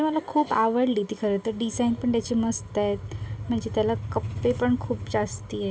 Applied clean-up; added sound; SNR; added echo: none; none; none; none.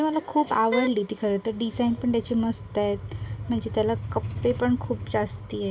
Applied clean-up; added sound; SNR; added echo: none; Wind instrument, woodwind instrument; 6 dB; none.